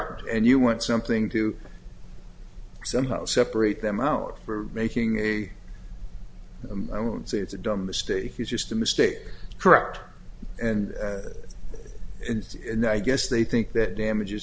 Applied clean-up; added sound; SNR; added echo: none; none; none; none.